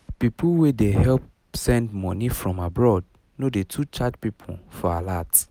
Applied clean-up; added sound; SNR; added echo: none; none; none; none.